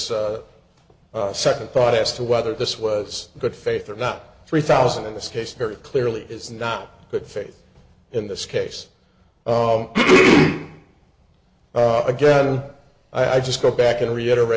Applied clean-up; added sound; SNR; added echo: none; none; none; none.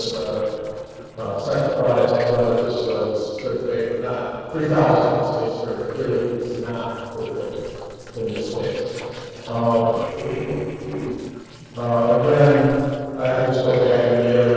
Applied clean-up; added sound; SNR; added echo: neural separator model SepFormer DNS4.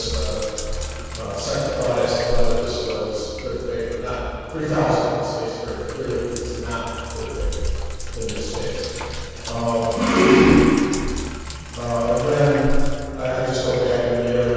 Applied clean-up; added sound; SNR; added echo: none; Sink (filling or washing); 5 dB; reverberation time 2.1 s.